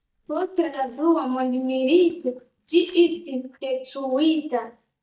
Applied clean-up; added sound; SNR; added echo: neural mask model DeepFilterNet 3.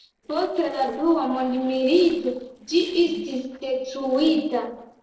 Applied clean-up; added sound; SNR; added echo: neural separator model SepFormer DNS4.